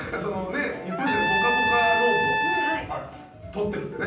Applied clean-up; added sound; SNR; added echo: none; Trumpet; -3 dB; reverberation time 0.6 s.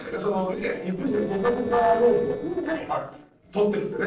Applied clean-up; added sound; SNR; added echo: neural separator model SepFormer DNS4.